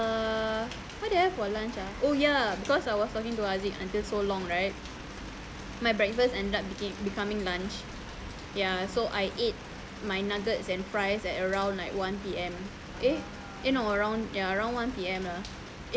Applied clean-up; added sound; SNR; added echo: none; none; none; none.